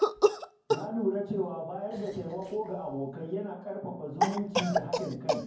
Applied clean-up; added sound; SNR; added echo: none; Cough; -1 dB; reverberation time 0.9 s.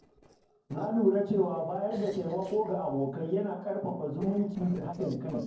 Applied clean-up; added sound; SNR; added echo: neural separator model SepFormer DNS4.